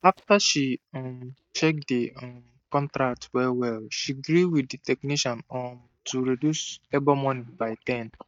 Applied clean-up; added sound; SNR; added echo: neural mask model DeepFilterNet 3.